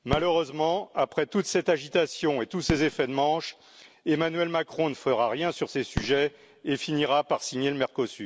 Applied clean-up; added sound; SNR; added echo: none; Fireworks; 14 dB; none.